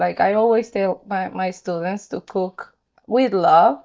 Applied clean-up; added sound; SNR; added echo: neural mask model DeepFilterNet 3.